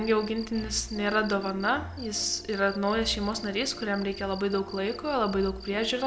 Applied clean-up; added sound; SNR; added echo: none; Cricket; 19 dB; none.